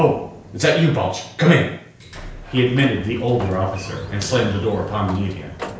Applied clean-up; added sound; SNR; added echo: none; Sliding door; 14 dB; reverberation time 0.5 s.